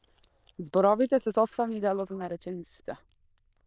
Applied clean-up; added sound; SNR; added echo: neural diffusion model UNIVERSE++.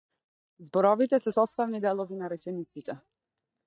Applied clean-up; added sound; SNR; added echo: neural mask model DeepFilterNet 3.